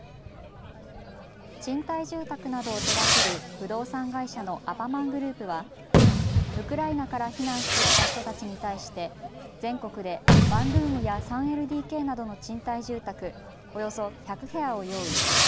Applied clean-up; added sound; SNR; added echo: none; Fireworks; -5 dB; none.